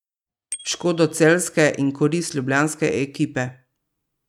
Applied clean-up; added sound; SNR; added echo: neural mask model RNNoise.